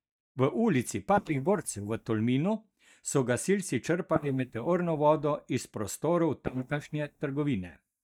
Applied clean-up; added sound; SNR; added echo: neural mask model DeepFilterNet 3.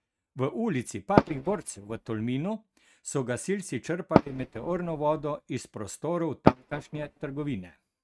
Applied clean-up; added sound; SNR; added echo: neural mask model RNNoise.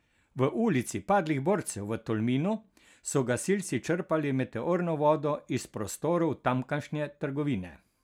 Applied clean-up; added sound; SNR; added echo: none; none; none; none.